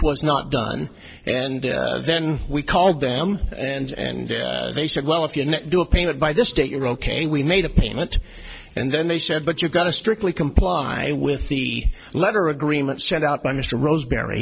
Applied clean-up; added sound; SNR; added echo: neural separator model SepFormer DNS4.